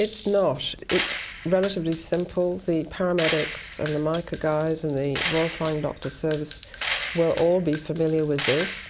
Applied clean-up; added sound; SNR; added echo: none; Gunshot, gunfire; 9 dB; none.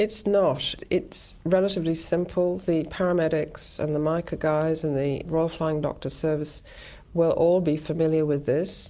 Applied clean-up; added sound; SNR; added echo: none; none; none; none.